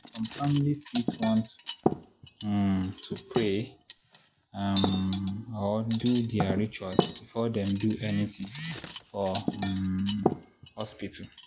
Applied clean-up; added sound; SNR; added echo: none; Cutlery, silverware; 6 dB; none.